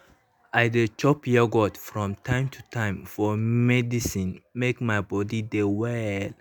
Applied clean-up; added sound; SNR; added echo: none; none; none; none.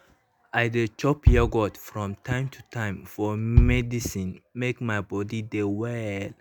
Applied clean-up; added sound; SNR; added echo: none; Bass drum; 0 dB; none.